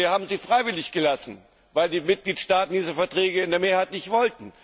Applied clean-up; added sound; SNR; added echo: none; none; none; none.